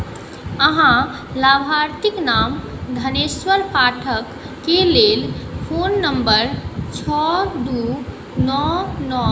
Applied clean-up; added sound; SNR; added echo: none; none; none; reverberation time 1.6 s.